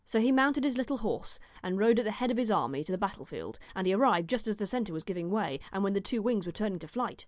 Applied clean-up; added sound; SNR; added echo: none; none; none; none.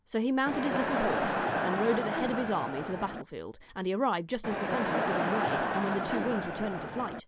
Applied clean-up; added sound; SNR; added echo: none; Crowd; -1 dB; none.